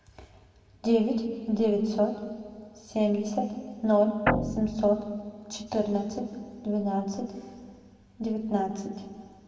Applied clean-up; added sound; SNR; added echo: none; Guitar; 0 dB; reverberation time 1.9 s.